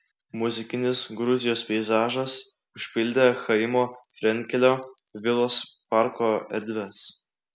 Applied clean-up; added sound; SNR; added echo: none; Chime; 14 dB; none.